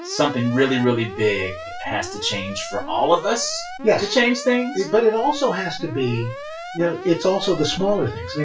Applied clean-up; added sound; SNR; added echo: classical method WPE with log-MMSE.